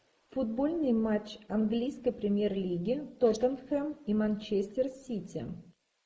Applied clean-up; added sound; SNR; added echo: neural mask model Resemble Enhance denoiser.